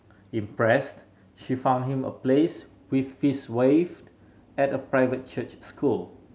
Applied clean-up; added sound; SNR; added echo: none; none; none; none.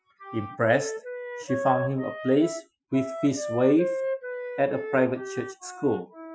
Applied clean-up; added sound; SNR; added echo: classical method Wiener filter.